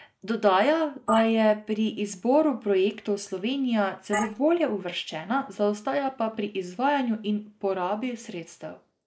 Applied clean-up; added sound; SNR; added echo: neural mask model Resemble Enhance denoiser.